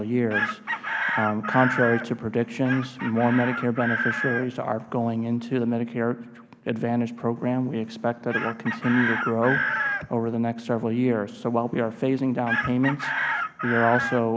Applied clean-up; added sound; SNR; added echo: none; Chicken, rooster; 5 dB; none.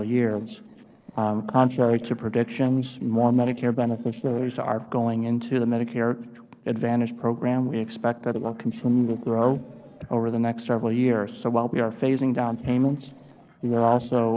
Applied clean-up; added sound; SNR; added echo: neural separator model SepFormer DNS4.